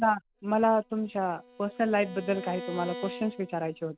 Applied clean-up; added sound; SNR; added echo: none; Bowed string instrument; 15 dB; none.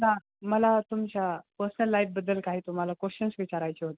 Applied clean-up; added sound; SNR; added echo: none; none; none; none.